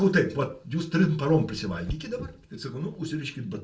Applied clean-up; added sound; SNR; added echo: none; Purr; 18 dB; reverberation time 0.2 s.